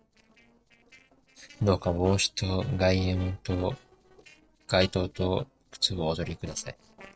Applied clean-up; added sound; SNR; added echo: neural separator model SepFormer DNS4.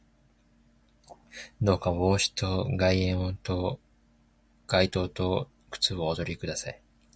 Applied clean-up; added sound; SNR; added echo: none; none; none; none.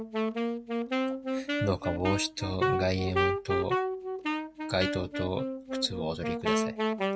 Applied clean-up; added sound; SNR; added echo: none; Wind instrument, woodwind instrument; -3 dB; none.